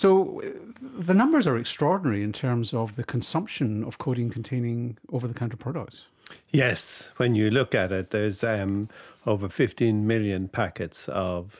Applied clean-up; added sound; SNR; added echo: none; none; none; none.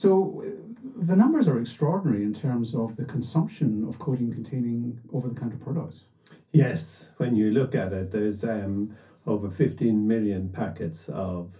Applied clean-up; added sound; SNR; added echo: none; none; none; reverberation time 0.3 s.